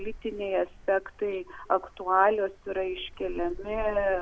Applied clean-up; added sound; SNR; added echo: none; Wind; 14 dB; none.